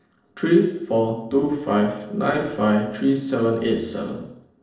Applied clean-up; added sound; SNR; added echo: neural separator model SepFormer DNS4.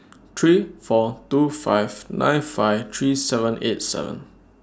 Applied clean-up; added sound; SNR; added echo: none; none; none; none.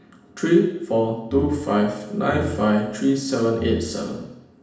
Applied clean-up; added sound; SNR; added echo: none; Brass instrument; 10 dB; reverberation time 0.8 s.